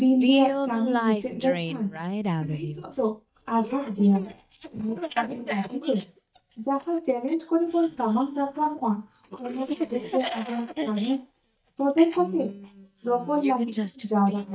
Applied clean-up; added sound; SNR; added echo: neural mask model DeepFilterNet 3.